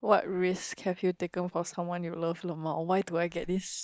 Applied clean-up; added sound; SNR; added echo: neural mask model DeepFilterNet 3.